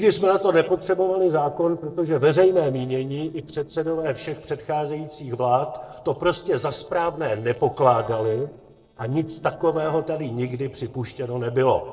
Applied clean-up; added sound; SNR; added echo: neural separator model SepFormer DNS4.